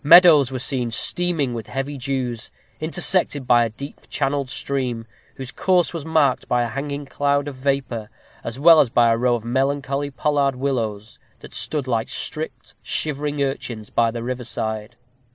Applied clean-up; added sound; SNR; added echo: none; none; none; none.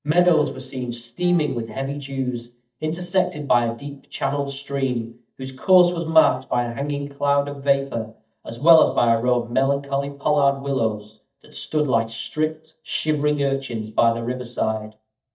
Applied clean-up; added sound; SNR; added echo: neural mask model DeepFilterNet 3.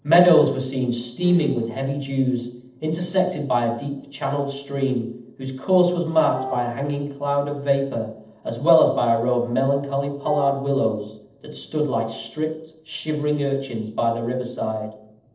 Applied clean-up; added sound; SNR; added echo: neural separator model SepFormer DNS4.